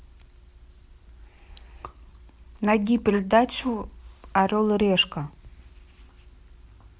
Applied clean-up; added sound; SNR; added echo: none; none; none; none.